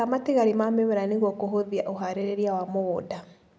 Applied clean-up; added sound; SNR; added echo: none; none; none; none.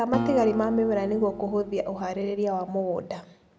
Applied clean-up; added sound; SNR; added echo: none; Acoustic guitar; 9 dB; none.